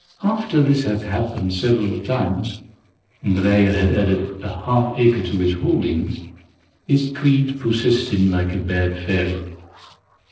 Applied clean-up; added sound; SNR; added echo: neural separator model SepFormer DNS4.